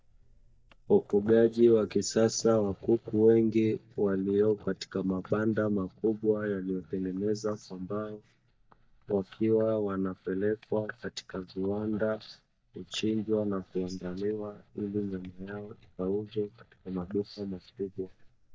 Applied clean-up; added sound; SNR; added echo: neural mask model DeepFilterNet 3.